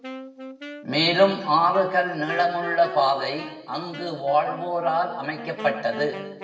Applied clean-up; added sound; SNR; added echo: none; Wind instrument, woodwind instrument; 14 dB; reverberation time 1.0 s.